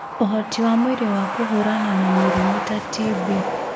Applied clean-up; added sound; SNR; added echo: none; Truck; 4 dB; reverberation time 0.5 s.